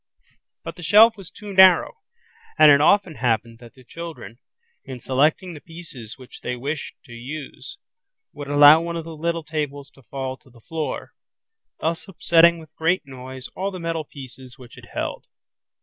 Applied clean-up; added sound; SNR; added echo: none; none; none; none.